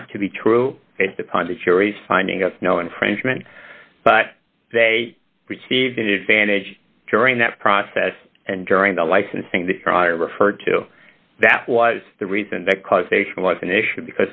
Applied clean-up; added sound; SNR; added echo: none; none; none; none.